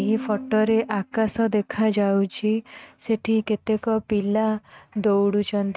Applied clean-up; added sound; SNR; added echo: neural mask model RNNoise.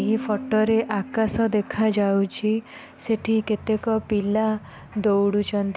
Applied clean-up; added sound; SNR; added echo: none; Piano; 17 dB; none.